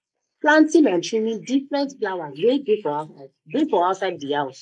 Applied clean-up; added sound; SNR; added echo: neural mask model Resemble Enhance denoiser.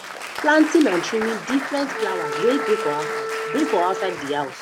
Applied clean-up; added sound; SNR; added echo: none; Applause + Wind instrument, woodwind instrument; 6 dB; none.